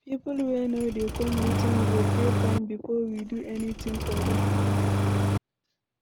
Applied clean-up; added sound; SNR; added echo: none; Engine starting; -4 dB; none.